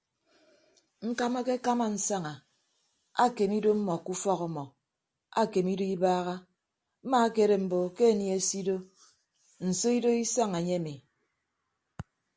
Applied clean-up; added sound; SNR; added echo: none; none; none; none.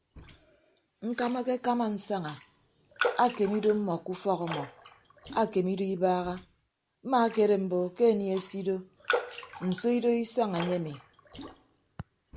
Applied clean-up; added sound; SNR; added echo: none; Raindrop; 11 dB; none.